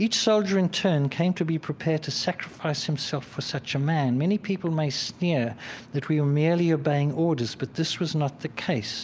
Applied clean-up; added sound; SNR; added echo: none; none; none; none.